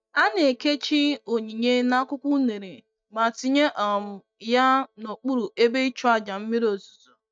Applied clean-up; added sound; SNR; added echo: neural mask model DeepFilterNet 3.